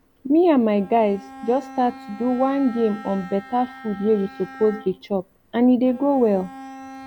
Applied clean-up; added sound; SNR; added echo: none; Bowed string instrument; 19 dB; none.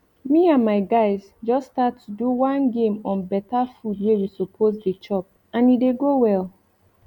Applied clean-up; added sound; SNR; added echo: none; none; none; none.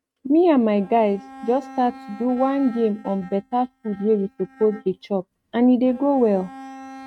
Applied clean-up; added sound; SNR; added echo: neural mask model RNNoise.